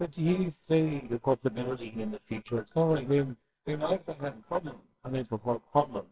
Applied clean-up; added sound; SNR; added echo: neural separator model SepFormer WHAMR!.